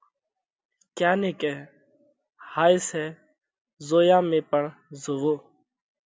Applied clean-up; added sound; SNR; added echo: none; none; none; none.